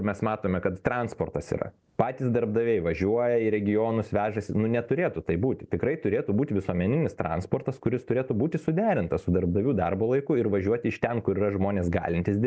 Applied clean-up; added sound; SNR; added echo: none; none; none; none.